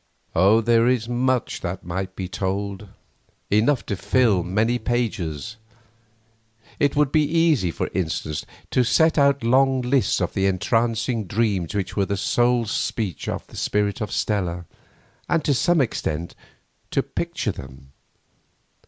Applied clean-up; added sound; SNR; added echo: none; Bowed string instrument; 12 dB; none.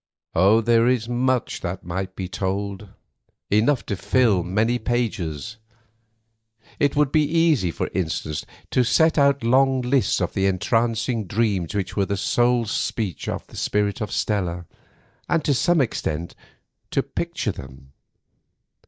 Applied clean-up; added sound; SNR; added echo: neural mask model DeepFilterNet 3.